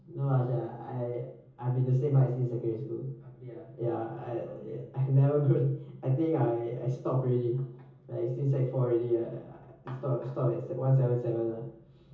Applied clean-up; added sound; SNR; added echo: none; none; none; reverberation time 0.7 s.